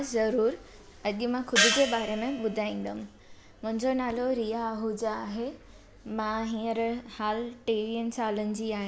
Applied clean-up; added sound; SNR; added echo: none; Gong; -1 dB; none.